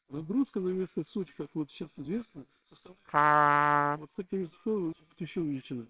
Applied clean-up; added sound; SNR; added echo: neural separator model SepFormer WHAMR!.